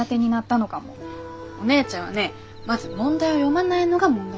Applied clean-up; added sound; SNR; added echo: none; none; none; none.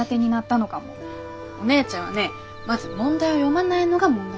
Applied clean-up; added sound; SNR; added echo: none; Wind instrument, woodwind instrument; 19 dB; none.